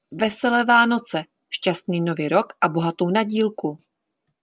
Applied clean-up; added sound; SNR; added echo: none; none; none; none.